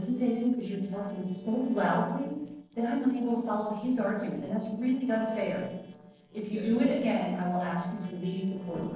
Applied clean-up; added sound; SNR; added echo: neural separator model SepFormer DNS4.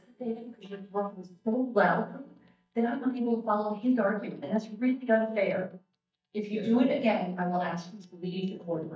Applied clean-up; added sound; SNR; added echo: neural mask model DeepFilterNet 3.